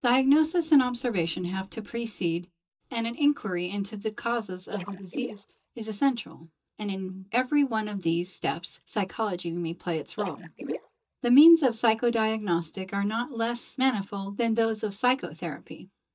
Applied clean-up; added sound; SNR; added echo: neural mask model DeepFilterNet 3.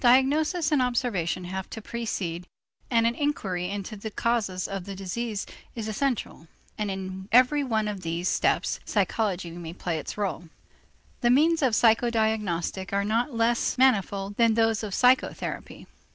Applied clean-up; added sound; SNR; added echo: none; none; none; none.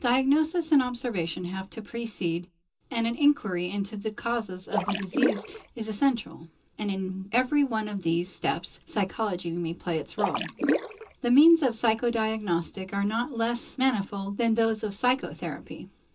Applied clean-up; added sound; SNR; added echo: none; Splash, splatter; 2 dB; reverberation time 0.2 s.